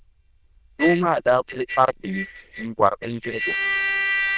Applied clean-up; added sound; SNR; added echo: neural diffusion model UNIVERSE++.